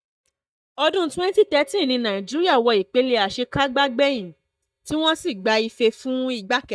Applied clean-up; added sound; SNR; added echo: neural mask model DeepFilterNet 3.